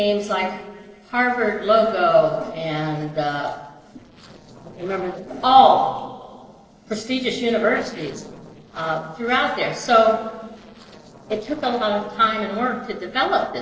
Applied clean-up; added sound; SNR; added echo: neural separator model SepFormer DNS4.